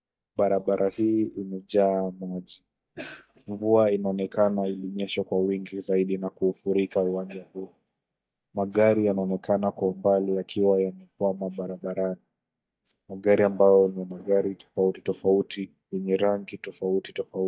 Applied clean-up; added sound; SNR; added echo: neural mask model DeepFilterNet 3.